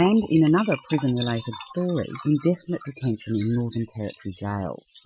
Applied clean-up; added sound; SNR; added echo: classical method Wiener filter.